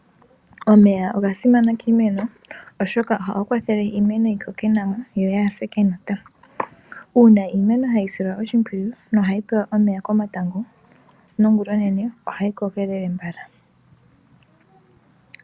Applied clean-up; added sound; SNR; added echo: none; none; none; none.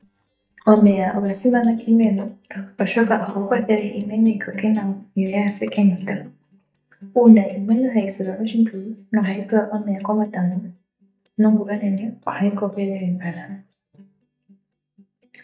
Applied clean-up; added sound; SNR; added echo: neural mask model DeepFilterNet 3.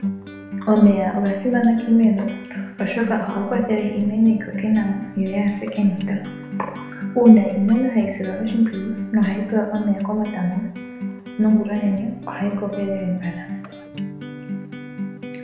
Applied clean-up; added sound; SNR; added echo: none; Acoustic guitar; 11 dB; reverberation time 0.8 s.